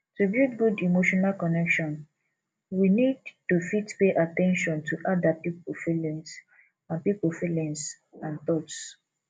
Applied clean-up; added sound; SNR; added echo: none; none; none; none.